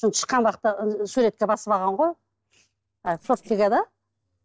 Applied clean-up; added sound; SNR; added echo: neural separator model SepFormer DNS4.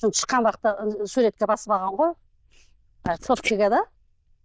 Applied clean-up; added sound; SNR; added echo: neural diffusion model UNIVERSE++.